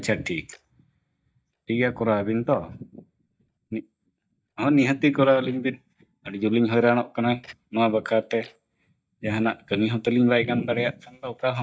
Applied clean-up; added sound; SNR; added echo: neural mask model DeepFilterNet 3.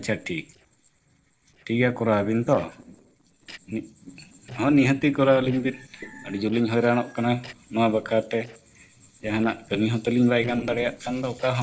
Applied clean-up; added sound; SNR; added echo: neural separator model SepFormer DNS4.